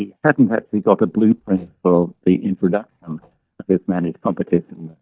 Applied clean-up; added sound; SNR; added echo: neural mask model DeepFilterNet 3.